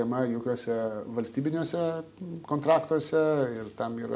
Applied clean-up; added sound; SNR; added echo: none; none; none; none.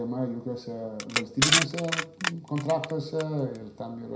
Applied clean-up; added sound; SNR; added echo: none; Crushing; -1 dB; reverberation time 0.5 s.